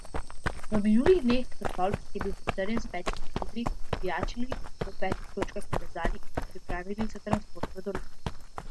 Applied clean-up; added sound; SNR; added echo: none; Run; -3 dB; none.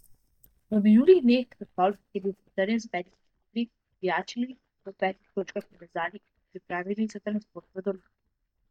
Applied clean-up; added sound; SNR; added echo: neural mask model DeepFilterNet 3.